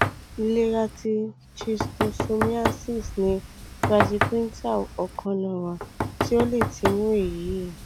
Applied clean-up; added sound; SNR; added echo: none; Knock; 3 dB; none.